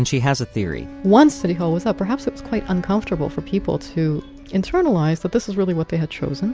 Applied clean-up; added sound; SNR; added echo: none; Wind instrument, woodwind instrument; 19 dB; none.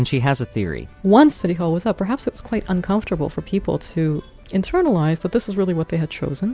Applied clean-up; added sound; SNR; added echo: none; none; none; none.